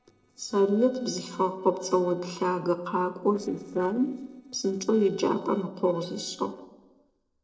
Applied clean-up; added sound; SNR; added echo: neural separator model SepFormer DNS4.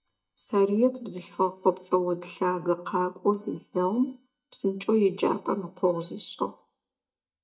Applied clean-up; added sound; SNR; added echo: neural mask model DeepFilterNet 3.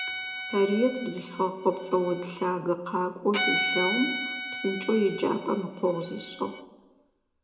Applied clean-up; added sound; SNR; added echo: none; Bowed string instrument; 6 dB; reverberation time 0.7 s.